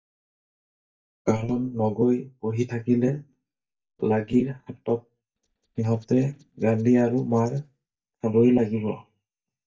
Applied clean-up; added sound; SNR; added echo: neural mask model DeepFilterNet 3.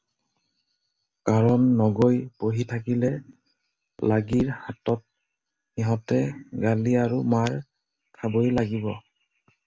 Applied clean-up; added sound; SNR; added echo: none; none; none; none.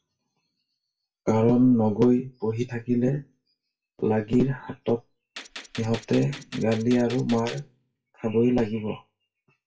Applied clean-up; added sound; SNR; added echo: classical method WPE with log-MMSE.